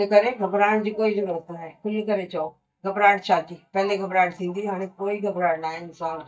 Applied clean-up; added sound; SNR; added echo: neural mask model DeepFilterNet 3.